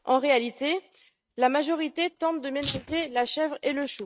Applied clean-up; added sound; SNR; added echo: neural mask model RNNoise.